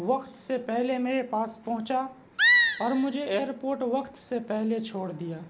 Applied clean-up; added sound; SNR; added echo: none; Animal; -4 dB; none.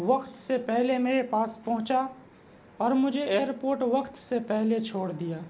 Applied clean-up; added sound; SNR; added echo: none; none; none; none.